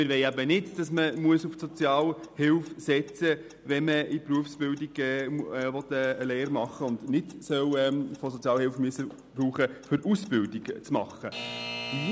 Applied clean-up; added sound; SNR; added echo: none; Alarm / Clock; 18 dB; none.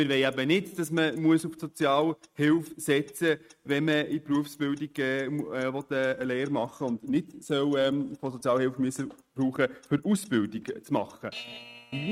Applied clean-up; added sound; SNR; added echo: neural mask model RNNoise.